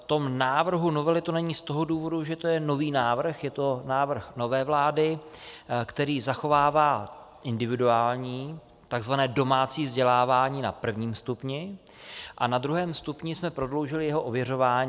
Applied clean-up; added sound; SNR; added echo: none; none; none; none.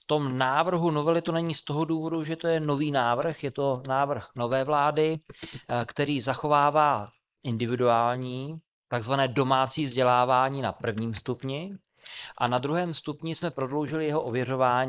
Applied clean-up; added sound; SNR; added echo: neural mask model Resemble Enhance denoiser.